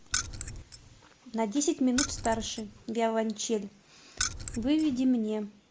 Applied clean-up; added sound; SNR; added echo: none; Keys jangling; 5 dB; none.